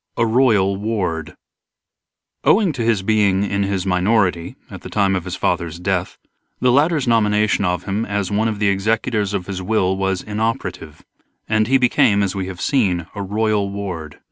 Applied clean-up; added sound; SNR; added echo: none; none; none; none.